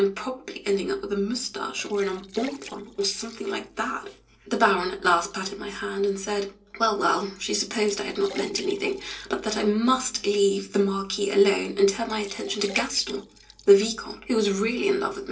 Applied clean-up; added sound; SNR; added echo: neural separator model SepFormer DNS4.